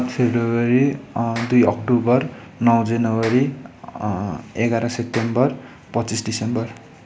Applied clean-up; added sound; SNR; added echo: none; Clapping; 20 dB; none.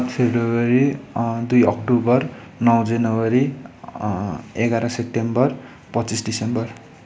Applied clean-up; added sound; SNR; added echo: none; none; none; none.